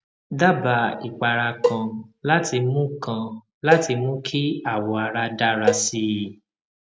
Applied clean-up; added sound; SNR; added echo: none; Cowbell; 5 dB; none.